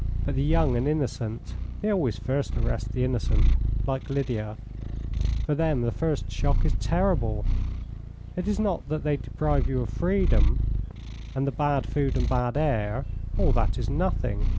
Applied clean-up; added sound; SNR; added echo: none; Purr; -2 dB; none.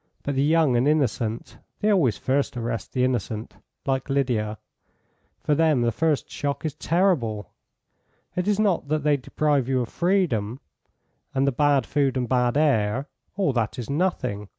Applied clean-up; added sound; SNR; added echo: none; none; none; none.